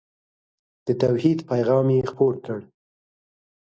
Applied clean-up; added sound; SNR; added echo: none; none; none; none.